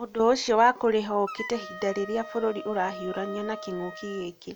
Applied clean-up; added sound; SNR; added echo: none; Wind instrument, woodwind instrument; 13 dB; none.